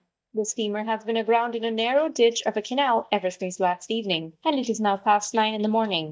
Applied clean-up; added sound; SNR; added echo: neural mask model DeepFilterNet 3.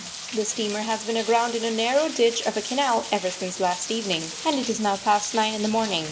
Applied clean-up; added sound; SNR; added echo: none; Rain; 10 dB; none.